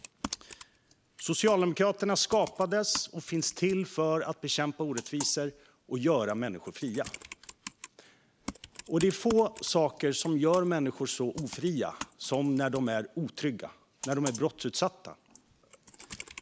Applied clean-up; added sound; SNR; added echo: none; Computer keyboard; 16 dB; none.